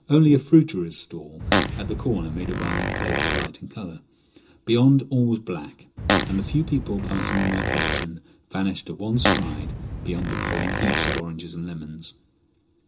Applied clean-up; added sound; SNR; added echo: none; Fart; 0 dB; reverberation time 0.2 s.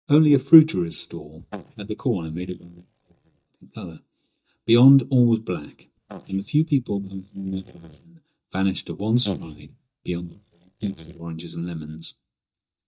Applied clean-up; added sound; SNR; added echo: neural mask model DeepFilterNet 3.